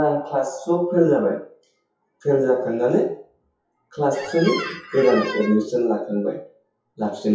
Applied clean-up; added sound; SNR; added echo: classical method WPE with log-MMSE.